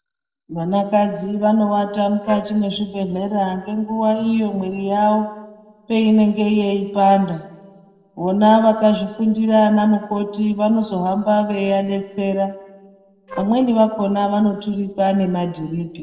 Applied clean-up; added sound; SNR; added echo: neural separator model SepFormer DNS4.